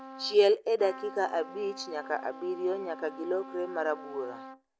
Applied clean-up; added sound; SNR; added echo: none; Trumpet; 15 dB; none.